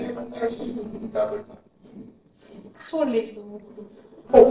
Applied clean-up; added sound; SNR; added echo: neural separator model SepFormer DNS4.